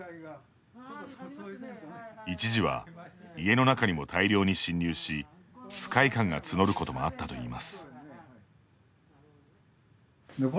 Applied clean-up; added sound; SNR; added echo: none; Rattle (instrument); 6 dB; none.